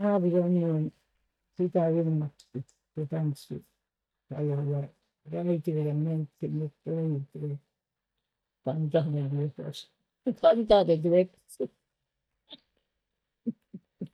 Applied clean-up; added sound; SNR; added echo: neural mask model DeepFilterNet 3.